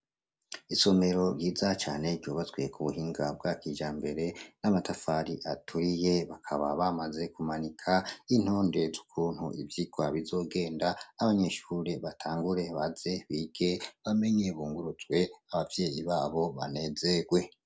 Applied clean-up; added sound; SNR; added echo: none; none; none; none.